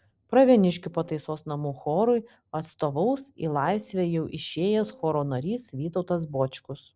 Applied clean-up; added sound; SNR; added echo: neural separator model SepFormer DNS4.